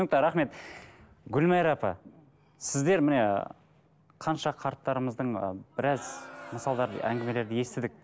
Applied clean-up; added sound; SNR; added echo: none; Crowd; 16 dB; none.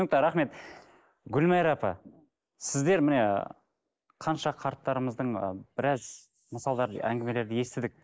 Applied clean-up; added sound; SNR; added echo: neural mask model Resemble Enhance denoiser.